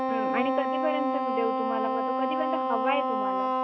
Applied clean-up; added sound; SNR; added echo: none; Wind instrument, woodwind instrument; -4 dB; none.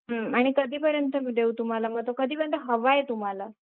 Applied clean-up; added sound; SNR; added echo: neural mask model Resemble Enhance denoiser.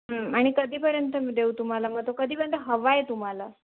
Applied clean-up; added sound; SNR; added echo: none; none; none; none.